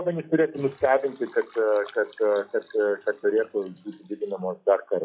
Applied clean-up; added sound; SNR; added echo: classical method log-MMSE.